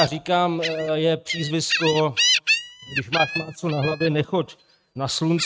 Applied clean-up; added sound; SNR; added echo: neural mask model RNNoise.